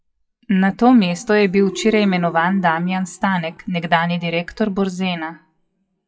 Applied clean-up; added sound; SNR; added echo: classical method WPE with log-MMSE.